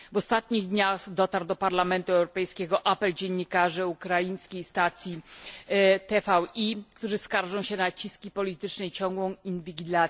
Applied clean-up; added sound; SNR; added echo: none; none; none; none.